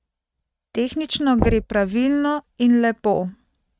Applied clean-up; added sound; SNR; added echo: neural mask model RNNoise.